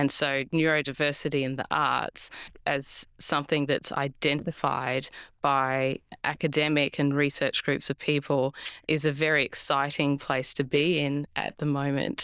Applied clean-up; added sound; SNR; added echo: neural diffusion model UNIVERSE++.